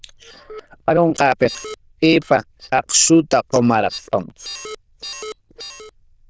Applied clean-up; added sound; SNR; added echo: neural diffusion model UNIVERSE++.